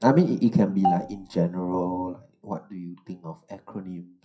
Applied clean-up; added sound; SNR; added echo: classical method WPE with log-MMSE.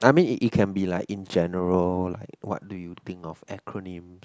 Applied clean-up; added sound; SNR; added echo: none; none; none; none.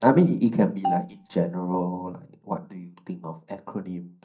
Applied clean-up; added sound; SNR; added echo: neural mask model DeepFilterNet 3.